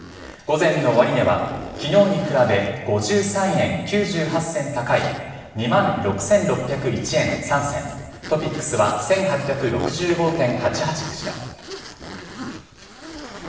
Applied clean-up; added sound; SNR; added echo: none; Zipper (clothing); 15 dB; reverberation time 1.2 s.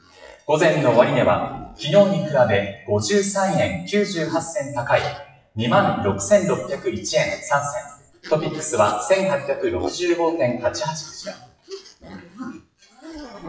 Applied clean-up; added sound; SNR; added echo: classical method WPE with log-MMSE.